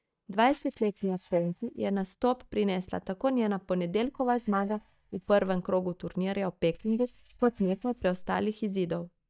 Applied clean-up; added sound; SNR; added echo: neural mask model DeepFilterNet 3.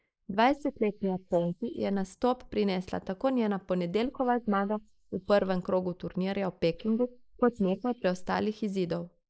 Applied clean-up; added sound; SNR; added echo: neural mask model Resemble Enhance denoiser.